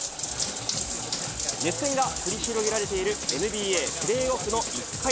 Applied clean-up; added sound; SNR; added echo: none; Bathtub (filling or washing); 1 dB; none.